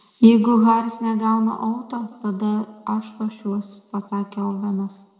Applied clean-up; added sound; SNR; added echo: none; none; none; reverberation time 1.2 s.